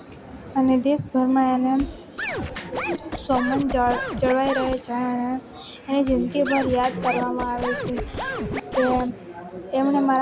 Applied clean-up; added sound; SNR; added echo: none; Scratching (performance technique); 7 dB; none.